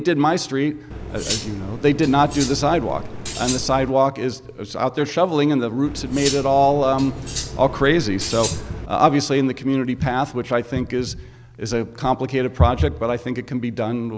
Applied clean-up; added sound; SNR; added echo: none; Cutlery, silverware; 9 dB; none.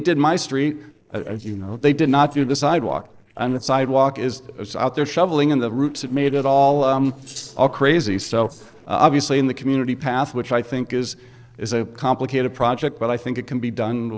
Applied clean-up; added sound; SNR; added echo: neural separator model SepFormer DNS4.